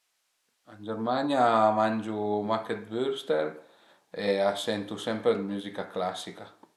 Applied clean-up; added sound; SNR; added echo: none; none; none; none.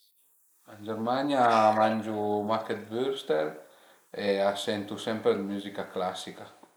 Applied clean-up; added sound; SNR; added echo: neural mask model Resemble Enhance denoiser.